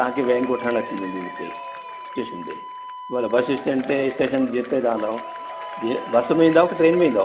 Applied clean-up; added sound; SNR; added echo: none; Wind instrument, woodwind instrument + Applause / Crowd / Cheering; 12 dB; none.